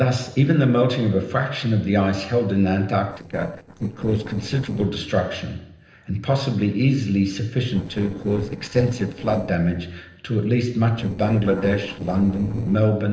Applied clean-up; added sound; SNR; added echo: neural separator model SepFormer DNS4.